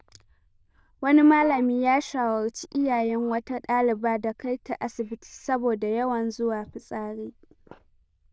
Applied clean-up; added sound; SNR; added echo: neural diffusion model UNIVERSE++.